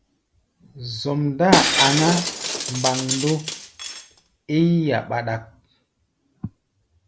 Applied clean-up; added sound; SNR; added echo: none; Shatter; 1 dB; none.